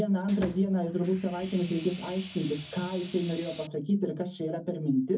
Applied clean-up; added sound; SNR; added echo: none; Sawing; 15 dB; reverberation time 0.3 s.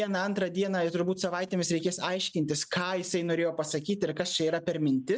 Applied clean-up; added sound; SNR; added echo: none; none; none; none.